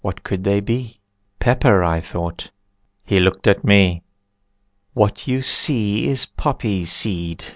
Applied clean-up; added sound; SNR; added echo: none; none; none; none.